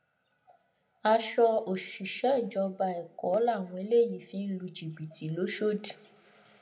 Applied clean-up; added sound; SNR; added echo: none; none; none; reverberation time 0.3 s.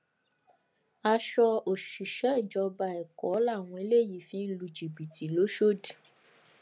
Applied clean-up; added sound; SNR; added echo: none; none; none; none.